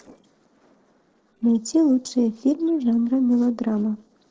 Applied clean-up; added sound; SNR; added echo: neural separator model SepFormer DNS4.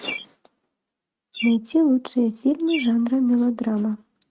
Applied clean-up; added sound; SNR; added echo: neural mask model RNNoise.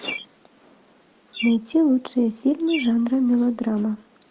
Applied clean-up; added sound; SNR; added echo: none; Bird; 15 dB; none.